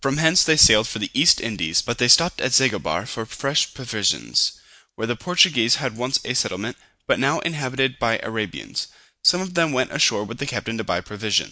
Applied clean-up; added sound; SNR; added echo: none; none; none; none.